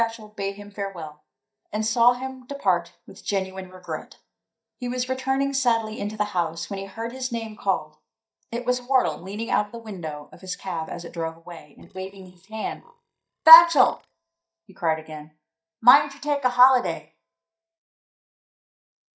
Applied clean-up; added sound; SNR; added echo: neural mask model DeepFilterNet 3.